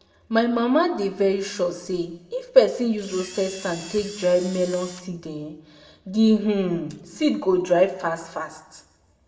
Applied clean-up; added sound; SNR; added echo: none; Camera; 16 dB; reverberation time 0.7 s.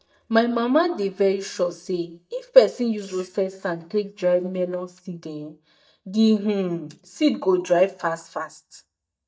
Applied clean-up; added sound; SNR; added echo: neural mask model DeepFilterNet 3.